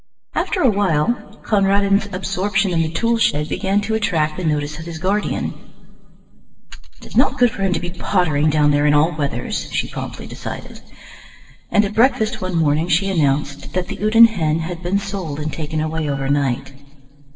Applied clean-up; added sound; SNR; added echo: neural separator model SepFormer DNS4.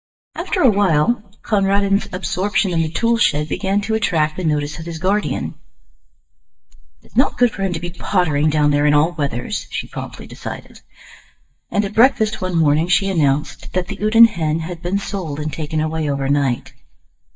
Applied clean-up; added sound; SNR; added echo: neural mask model DeepFilterNet 3.